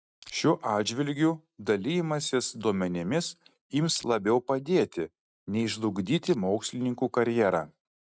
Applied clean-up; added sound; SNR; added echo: neural mask model RNNoise.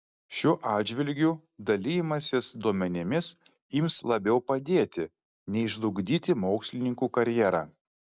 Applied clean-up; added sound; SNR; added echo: none; none; none; none.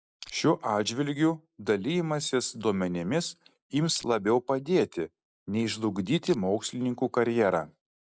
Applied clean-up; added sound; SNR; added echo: neural mask model Resemble Enhance denoiser.